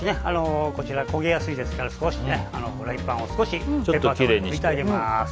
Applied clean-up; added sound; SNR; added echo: none; none; none; none.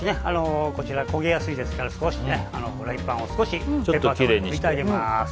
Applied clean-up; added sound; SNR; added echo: none; Bowed string instrument; 19 dB; none.